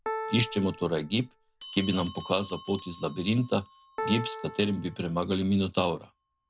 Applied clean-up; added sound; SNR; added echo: none; Bell + Piano; 10 dB; none.